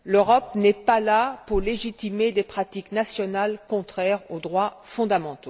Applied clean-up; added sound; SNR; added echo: none; none; none; none.